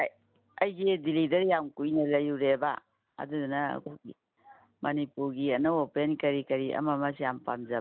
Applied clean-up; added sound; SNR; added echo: none; none; none; none.